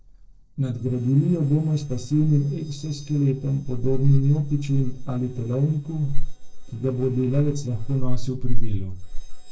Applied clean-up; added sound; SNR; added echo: neural separator model SepFormer DNS4.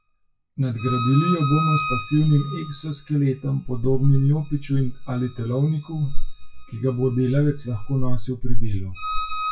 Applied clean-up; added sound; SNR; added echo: classical method WPE with log-MMSE.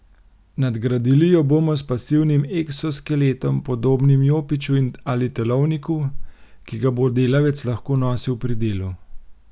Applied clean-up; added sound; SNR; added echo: none; none; none; none.